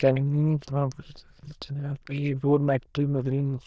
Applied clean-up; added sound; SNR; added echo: neural diffusion model UNIVERSE++.